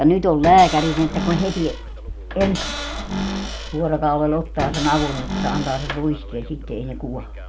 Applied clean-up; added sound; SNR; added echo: none; Cupboard open or close / Door; 7 dB; none.